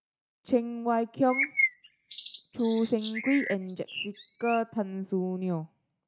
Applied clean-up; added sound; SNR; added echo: neural mask model RNNoise.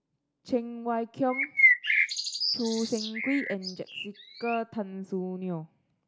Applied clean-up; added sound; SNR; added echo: none; Bird; -5 dB; none.